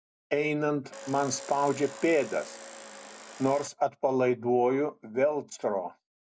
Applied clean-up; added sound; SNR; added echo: none; Domestic sounds, home sounds; 15 dB; none.